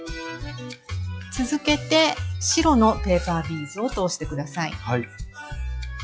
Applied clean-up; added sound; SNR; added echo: classical method log-MMSE.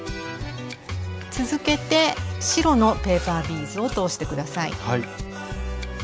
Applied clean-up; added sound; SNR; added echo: none; Bowed string instrument; 20 dB; none.